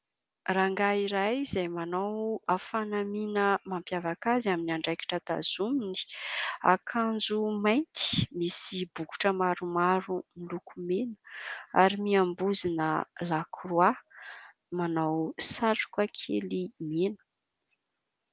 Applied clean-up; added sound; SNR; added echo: none; none; none; none.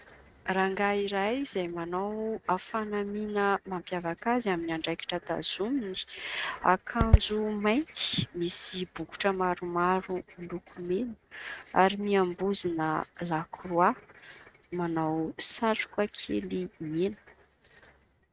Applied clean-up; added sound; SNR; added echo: neural mask model RNNoise.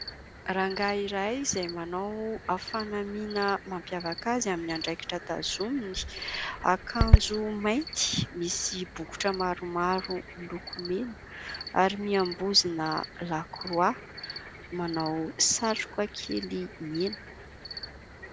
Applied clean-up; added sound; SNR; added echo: none; Cricket; 4 dB; none.